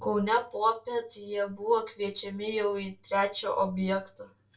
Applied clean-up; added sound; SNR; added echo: none; none; none; reverberation time 0.2 s.